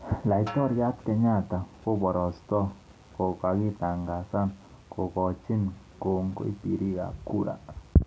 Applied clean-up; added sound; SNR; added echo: none; Snare drum; 18 dB; none.